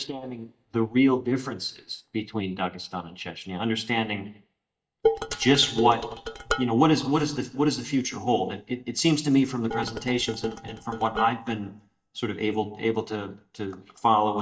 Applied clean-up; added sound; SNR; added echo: neural mask model DeepFilterNet 3.